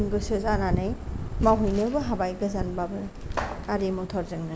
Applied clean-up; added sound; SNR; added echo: none; none; none; none.